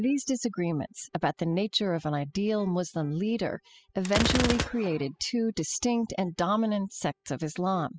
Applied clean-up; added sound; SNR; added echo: classical method spectral subtraction.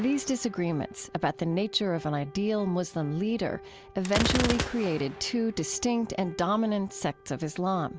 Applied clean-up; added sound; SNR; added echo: none; Gunshot, gunfire; 9 dB; none.